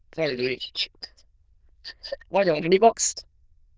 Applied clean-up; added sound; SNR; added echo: neural diffusion model UNIVERSE++.